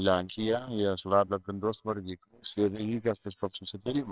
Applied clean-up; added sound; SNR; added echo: neural separator model SepFormer WHAMR!.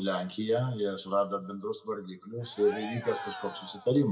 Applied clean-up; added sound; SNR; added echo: none; Cheering; 11 dB; reverberation time 0.7 s.